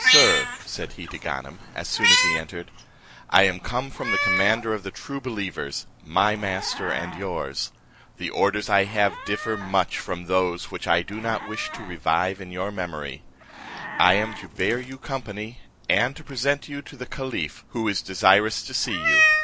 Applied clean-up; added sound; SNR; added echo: none; Meow; 3 dB; none.